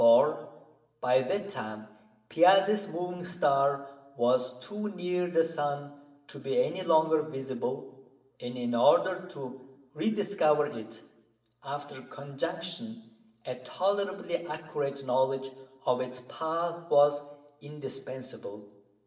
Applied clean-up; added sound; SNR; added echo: none; none; none; reverberation time 0.7 s.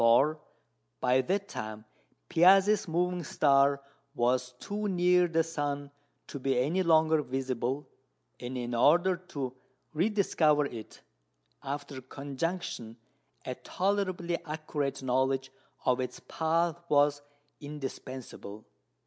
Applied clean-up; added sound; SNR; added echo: none; none; none; none.